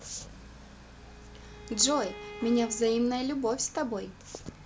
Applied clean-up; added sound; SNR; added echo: none; Accelerating, revving, vroom + Bowed string instrument; 16 dB; none.